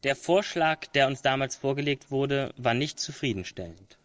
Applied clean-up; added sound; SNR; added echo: neural separator model SepFormer DNS4.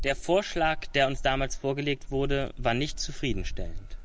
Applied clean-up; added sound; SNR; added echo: none; Keys jangling; 4 dB; none.